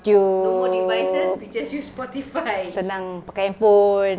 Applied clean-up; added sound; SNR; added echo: none; none; none; none.